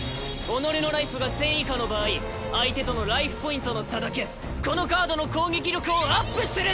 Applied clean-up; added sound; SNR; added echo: none; none; none; none.